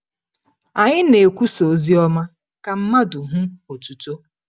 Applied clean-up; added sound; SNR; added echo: none; none; none; none.